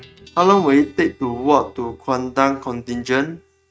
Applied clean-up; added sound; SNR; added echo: neural mask model RNNoise.